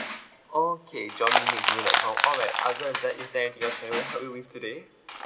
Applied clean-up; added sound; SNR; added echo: none; Crushing; -2 dB; none.